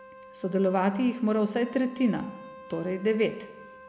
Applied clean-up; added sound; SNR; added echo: none; Wind instrument, woodwind instrument; 19 dB; none.